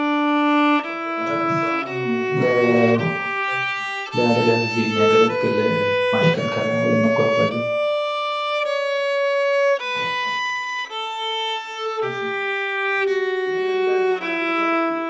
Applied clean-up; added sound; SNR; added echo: none; Bowed string instrument; -5 dB; reverberation time 0.6 s.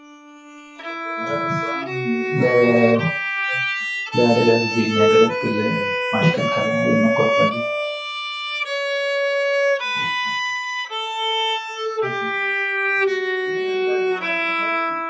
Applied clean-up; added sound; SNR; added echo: classical method WPE with log-MMSE.